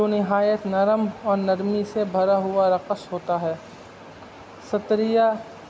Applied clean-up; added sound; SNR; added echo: none; none; none; none.